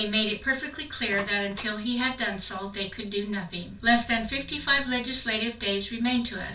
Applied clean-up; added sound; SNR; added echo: none; Door; 20 dB; reverberation time 0.2 s.